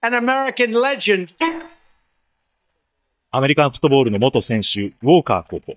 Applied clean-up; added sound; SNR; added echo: neural mask model DeepFilterNet 3.